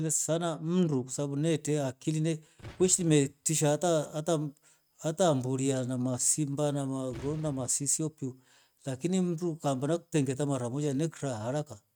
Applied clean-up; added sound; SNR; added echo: neural mask model RNNoise.